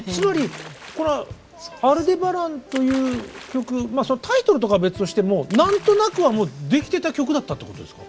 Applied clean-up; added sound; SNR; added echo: none; Splash, splatter; 20 dB; none.